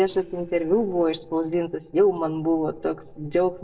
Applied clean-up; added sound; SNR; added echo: neural separator model SepFormer DNS4.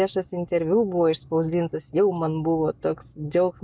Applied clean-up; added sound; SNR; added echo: none; none; none; none.